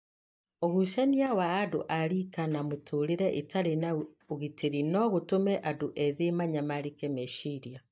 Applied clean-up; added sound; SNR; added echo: neural mask model DeepFilterNet 3.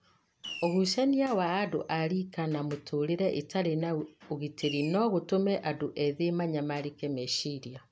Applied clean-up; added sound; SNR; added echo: none; Fireworks; 11 dB; none.